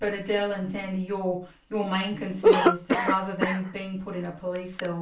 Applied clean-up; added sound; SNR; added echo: none; Cough; -3 dB; reverberation time 0.3 s.